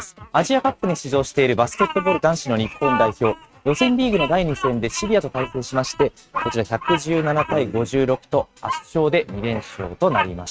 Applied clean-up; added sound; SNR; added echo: neural mask model RNNoise.